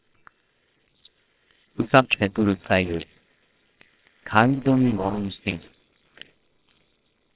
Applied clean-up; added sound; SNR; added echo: neural separator model SepFormer WHAMR!.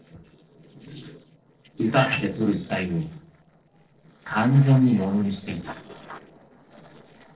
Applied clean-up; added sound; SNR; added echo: neural separator model SepFormer DNS4.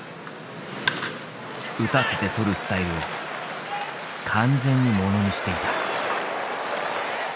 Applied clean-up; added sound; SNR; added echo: none; none; none; none.